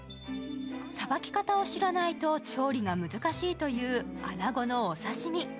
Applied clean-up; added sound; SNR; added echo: none; none; none; none.